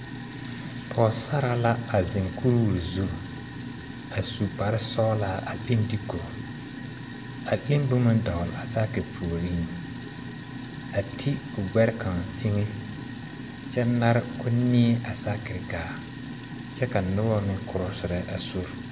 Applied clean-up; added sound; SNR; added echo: none; Sink (filling or washing); 10 dB; none.